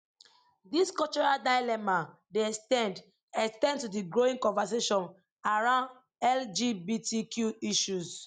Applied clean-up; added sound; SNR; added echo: none; none; none; none.